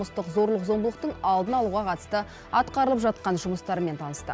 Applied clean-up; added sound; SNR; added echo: none; none; none; none.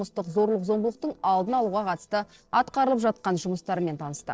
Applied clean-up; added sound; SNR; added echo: neural separator model SepFormer DNS4.